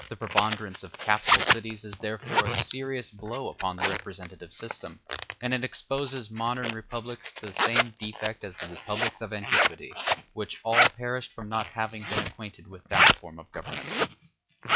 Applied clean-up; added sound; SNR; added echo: classical method log-MMSE.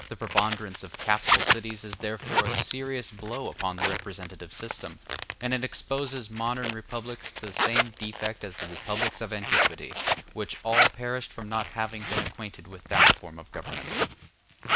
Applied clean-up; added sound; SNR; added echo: none; Zipper (clothing); -5 dB; none.